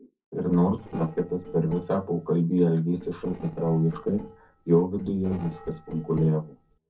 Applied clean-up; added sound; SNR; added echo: neural separator model SepFormer DNS4.